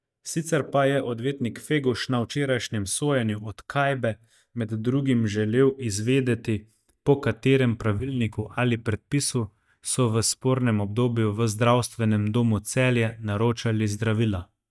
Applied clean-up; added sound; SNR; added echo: neural mask model DeepFilterNet 3.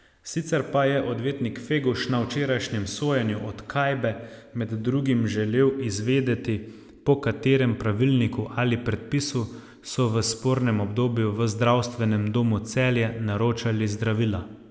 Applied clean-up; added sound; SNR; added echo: none; none; none; none.